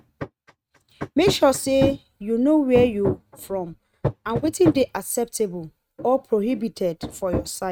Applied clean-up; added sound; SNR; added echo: neural mask model RNNoise.